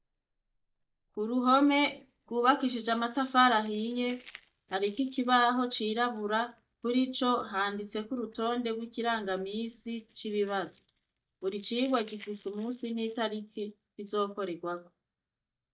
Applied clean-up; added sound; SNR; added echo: neural mask model DeepFilterNet 3.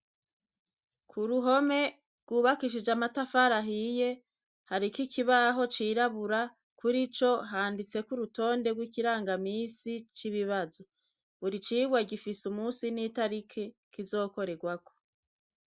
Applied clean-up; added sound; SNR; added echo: none; none; none; none.